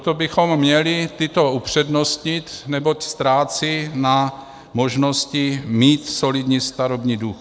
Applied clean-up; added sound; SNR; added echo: none; none; none; none.